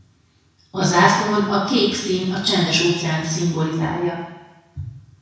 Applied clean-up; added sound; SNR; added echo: none; none; none; reverberation time 1.0 s.